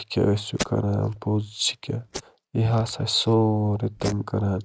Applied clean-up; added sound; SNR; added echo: neural mask model RNNoise.